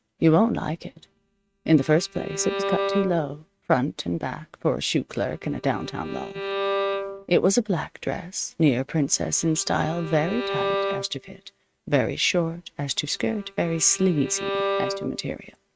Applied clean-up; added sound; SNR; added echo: neural mask model RNNoise.